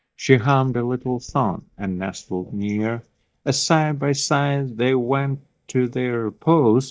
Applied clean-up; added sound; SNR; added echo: neural mask model DeepFilterNet 3.